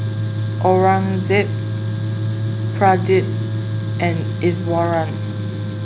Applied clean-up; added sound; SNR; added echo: none; Tools; 1 dB; none.